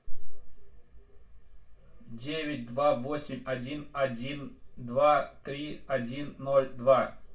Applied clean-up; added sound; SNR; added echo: none; none; none; reverberation time 0.2 s.